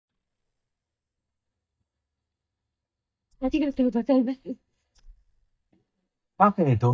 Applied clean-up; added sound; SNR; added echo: neural mask model DeepFilterNet 3.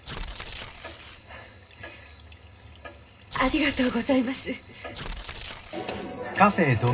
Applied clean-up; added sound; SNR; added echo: none; Tearing; 10 dB; reverberation time 0.2 s.